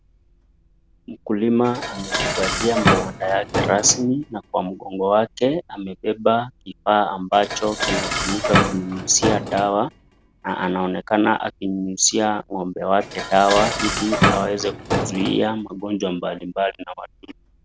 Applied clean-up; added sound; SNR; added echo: none; Dishes, pots, and pans; 5 dB; none.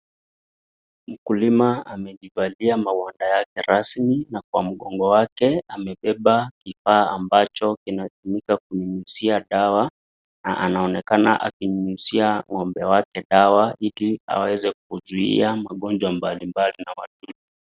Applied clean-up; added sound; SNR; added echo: none; none; none; none.